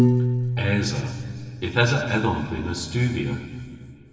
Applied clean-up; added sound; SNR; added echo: none; Piano; 1 dB; reverberation time 2.2 s.